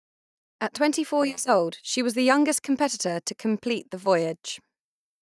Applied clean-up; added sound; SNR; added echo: neural mask model DeepFilterNet 3.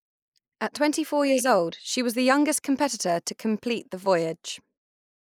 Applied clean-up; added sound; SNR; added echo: neural mask model Resemble Enhance denoiser.